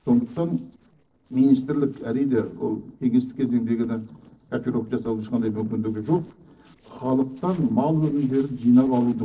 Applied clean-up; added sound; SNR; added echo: neural separator model SepFormer DNS4.